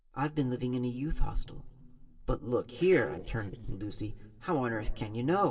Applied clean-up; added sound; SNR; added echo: neural separator model SepFormer DNS4.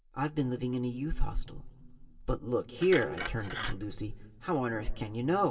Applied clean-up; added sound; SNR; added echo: none; Glass; 12 dB; reverberation time 2.8 s.